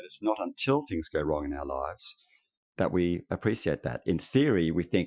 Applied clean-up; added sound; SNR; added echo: classical method Wiener filter.